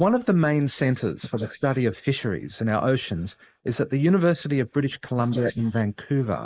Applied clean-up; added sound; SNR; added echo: neural mask model Resemble Enhance denoiser.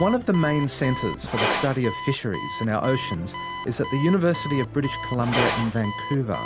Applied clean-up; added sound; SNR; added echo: none; Glass + Alarm; 7 dB; none.